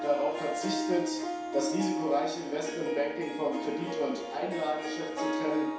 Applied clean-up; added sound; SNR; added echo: none; Harp; 2 dB; reverberation time 0.7 s.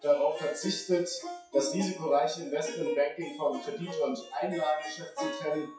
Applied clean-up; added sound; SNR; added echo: classical method WPE with log-MMSE.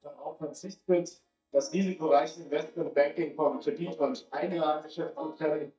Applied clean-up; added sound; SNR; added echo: neural mask model DeepFilterNet 3.